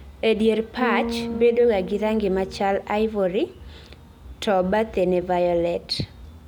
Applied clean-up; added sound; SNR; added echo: none; Bass guitar; 12 dB; none.